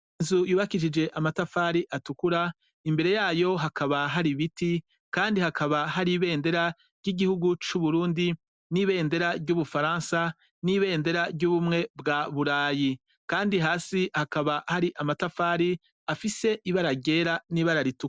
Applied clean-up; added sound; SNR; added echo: none; none; none; none.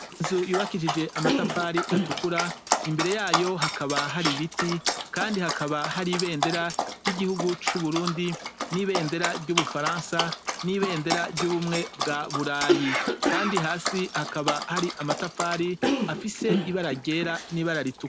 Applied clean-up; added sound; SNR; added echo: none; Dog + Cough; 1 dB; none.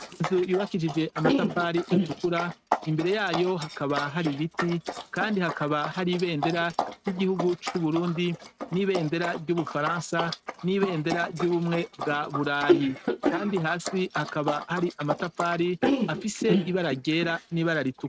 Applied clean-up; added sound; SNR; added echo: neural mask model RNNoise.